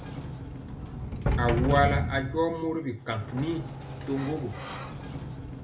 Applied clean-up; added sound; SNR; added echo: none; Sliding door; 1 dB; reverberation time 0.2 s.